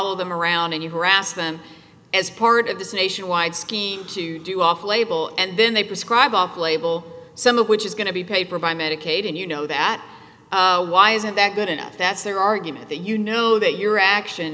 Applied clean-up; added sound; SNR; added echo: none; none; none; none.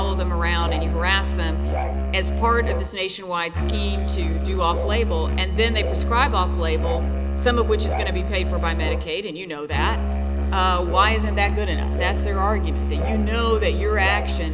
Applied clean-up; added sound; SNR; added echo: none; Musical instrument; -2 dB; none.